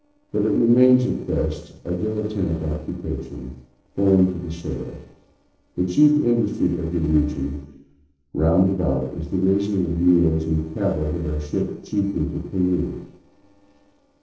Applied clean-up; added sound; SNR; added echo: neural separator model SepFormer DNS4.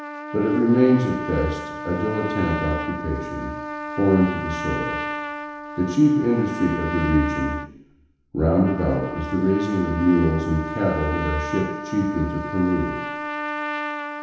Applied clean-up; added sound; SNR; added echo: none; Trumpet; 8 dB; reverberation time 1.0 s.